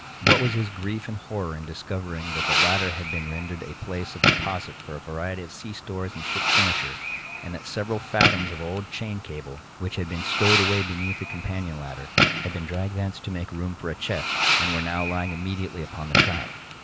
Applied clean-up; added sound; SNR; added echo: none; Fireworks; -2 dB; none.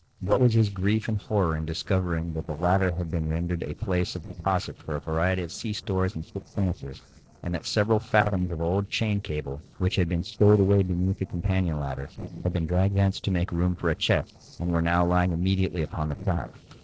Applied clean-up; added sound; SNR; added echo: neural separator model SepFormer DNS4.